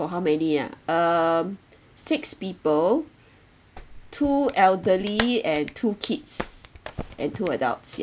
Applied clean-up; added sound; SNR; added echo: none; Clapping; 12 dB; none.